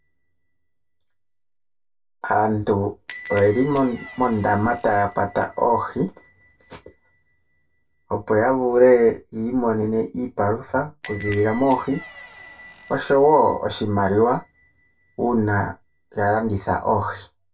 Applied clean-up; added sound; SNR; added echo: none; Squeak / Bell; 11 dB; reverberation time 0.2 s.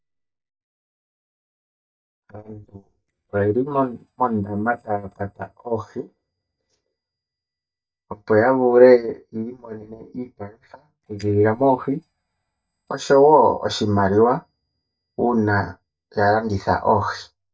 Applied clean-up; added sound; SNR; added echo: neural mask model DeepFilterNet 3.